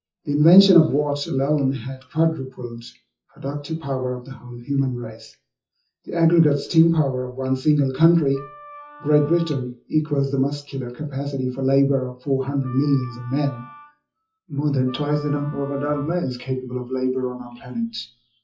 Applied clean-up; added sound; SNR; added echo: classical method WPE with log-MMSE.